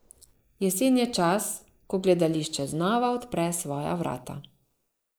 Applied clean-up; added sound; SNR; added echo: neural mask model Resemble Enhance denoiser.